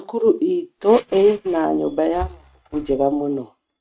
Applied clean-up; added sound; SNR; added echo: neural mask model RNNoise.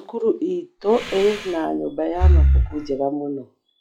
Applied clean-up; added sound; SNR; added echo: classical method log-MMSE.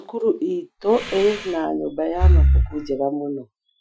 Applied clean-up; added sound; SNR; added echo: classical method Wiener filter.